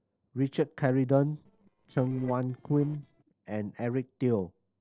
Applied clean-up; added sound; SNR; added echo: neural separator model SepFormer DNS4.